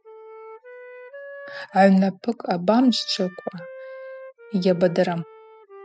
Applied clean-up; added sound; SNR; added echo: classical method spectral subtraction.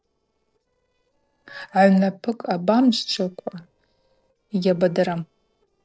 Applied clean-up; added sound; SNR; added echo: neural separator model SepFormer DNS4.